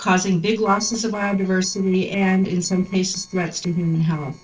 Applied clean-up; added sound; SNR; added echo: neural separator model SepFormer DNS4.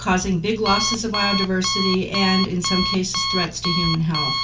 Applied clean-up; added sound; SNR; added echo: none; Alarm; 3 dB; reverberation time 0.3 s.